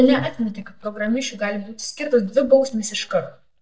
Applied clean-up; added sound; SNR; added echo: neural mask model DeepFilterNet 3.